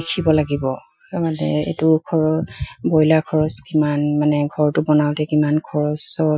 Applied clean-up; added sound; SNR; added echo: classical method Wiener filter.